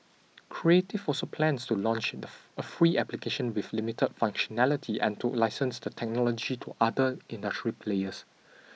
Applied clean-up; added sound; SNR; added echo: none; none; none; none.